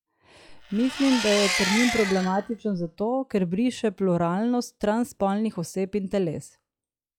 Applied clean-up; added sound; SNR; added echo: classical method log-MMSE.